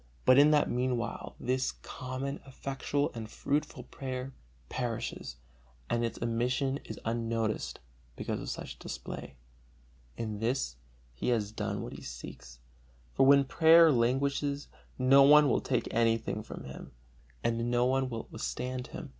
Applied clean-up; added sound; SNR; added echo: none; none; none; none.